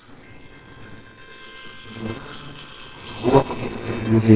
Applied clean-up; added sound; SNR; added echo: neural separator model SepFormer WHAMR!.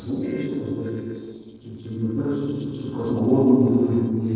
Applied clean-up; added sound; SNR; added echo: neural separator model SepFormer DNS4.